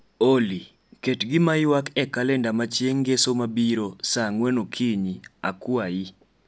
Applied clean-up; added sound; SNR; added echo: none; none; none; none.